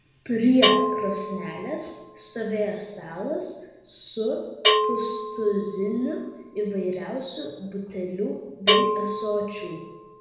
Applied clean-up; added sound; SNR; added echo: none; Bell; 1 dB; reverberation time 0.9 s.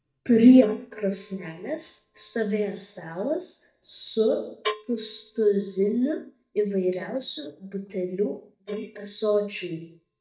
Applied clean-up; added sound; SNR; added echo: neural mask model DeepFilterNet 3.